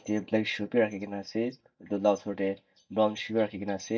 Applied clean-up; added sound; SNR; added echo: neural mask model DeepFilterNet 3.